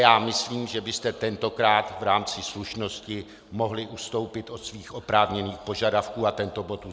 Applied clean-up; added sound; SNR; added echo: none; none; none; none.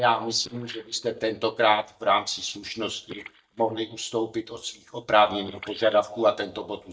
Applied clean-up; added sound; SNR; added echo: neural mask model DeepFilterNet 3.